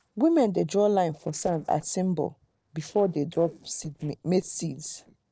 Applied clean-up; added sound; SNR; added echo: neural separator model SepFormer DNS4.